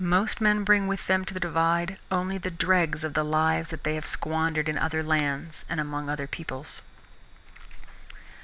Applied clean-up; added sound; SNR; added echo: none; none; none; none.